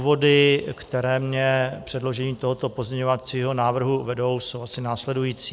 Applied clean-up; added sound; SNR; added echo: none; none; none; none.